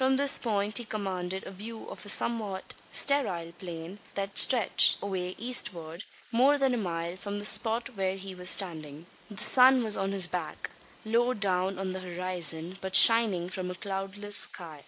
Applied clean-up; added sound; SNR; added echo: neural mask model Resemble Enhance denoiser.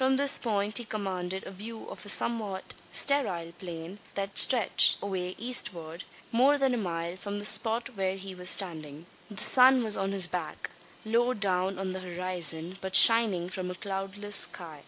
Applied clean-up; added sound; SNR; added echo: none; none; none; none.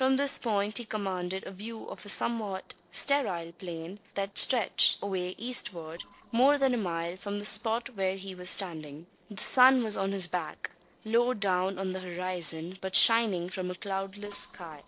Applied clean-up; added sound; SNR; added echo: neural separator model SepFormer DNS4.